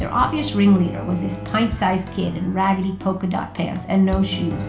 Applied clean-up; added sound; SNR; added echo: none; Bowed string instrument; 13 dB; reverberation time 0.4 s.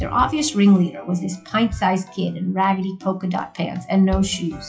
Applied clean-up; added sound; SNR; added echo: classical method WPE with log-MMSE.